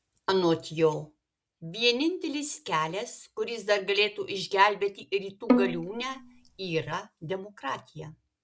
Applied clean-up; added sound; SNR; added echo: none; Bowed string instrument; 0 dB; none.